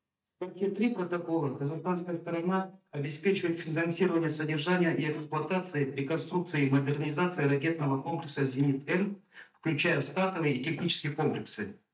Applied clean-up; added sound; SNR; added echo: neural mask model DeepFilterNet 3.